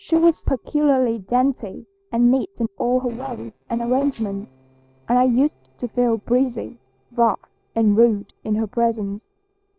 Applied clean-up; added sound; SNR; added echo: neural separator model SepFormer DNS4.